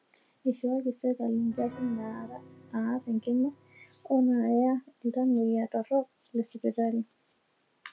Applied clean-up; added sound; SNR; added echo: none; Piano; 20 dB; none.